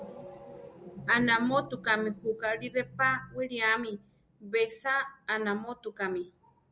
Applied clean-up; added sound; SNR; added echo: none; none; none; none.